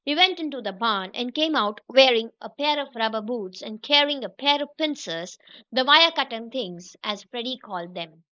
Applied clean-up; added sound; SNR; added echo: neural mask model Resemble Enhance denoiser.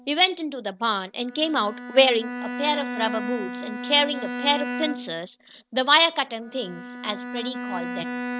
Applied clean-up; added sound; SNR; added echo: neural mask model RNNoise.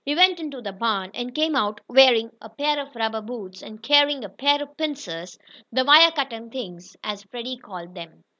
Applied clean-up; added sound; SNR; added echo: none; none; none; none.